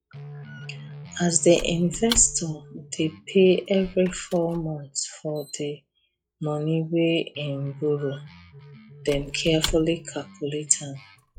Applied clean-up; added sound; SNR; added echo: classical method log-MMSE.